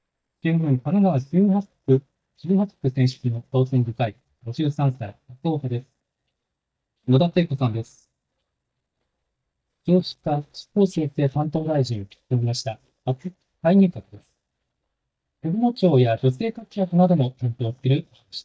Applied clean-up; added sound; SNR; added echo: neural mask model DeepFilterNet 3.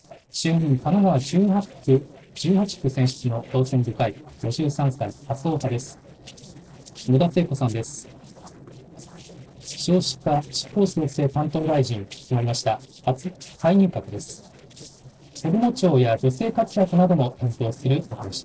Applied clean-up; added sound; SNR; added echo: neural separator model SepFormer DNS4.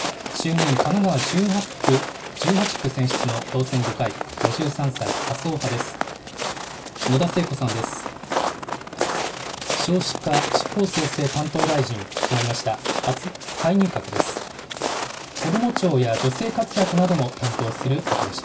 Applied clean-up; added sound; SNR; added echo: none; Walk, footsteps; 3 dB; reverberation time 0.1 s.